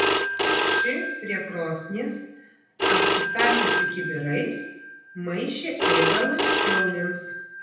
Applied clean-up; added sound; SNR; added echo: none; Telephone; -4 dB; reverberation time 0.8 s.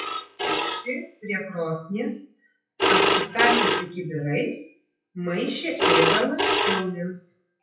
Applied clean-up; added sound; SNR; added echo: classical method WPE with log-MMSE.